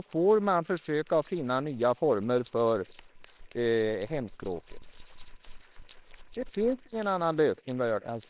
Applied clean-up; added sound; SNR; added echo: neural separator model SepFormer WHAMR!.